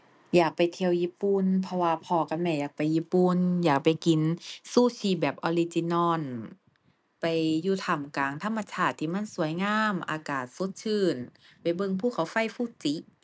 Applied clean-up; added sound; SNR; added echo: none; none; none; none.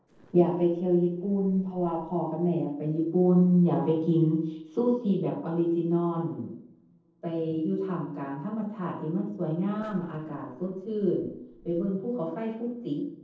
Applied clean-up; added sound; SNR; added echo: neural separator model SepFormer DNS4.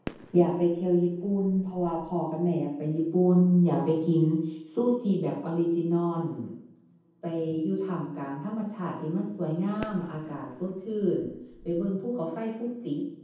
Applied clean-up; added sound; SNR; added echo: none; Fireworks; 19 dB; reverberation time 0.9 s.